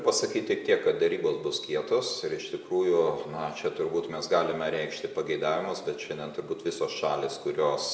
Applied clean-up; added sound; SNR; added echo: none; none; none; none.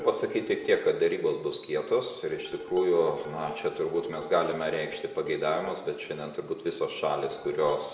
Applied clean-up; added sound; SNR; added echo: none; Dishes, pots, and pans; 15 dB; none.